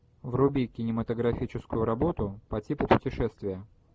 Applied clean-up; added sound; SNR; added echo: none; none; none; none.